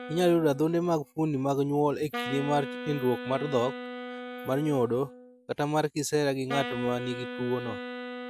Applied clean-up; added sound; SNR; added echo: none; Wind instrument, woodwind instrument; 10 dB; none.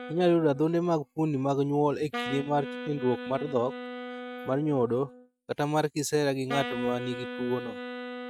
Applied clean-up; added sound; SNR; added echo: neural mask model RNNoise.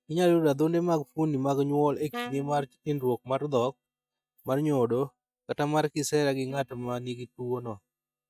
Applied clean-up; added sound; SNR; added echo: neural mask model DeepFilterNet 3.